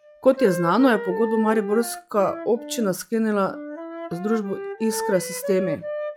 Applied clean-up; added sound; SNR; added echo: classical method log-MMSE.